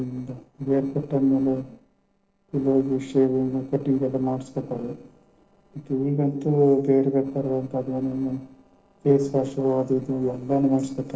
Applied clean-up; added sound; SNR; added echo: neural separator model SepFormer DNS4.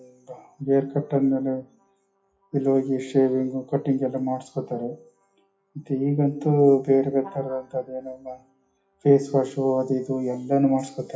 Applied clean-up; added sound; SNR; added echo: classical method WPE with log-MMSE.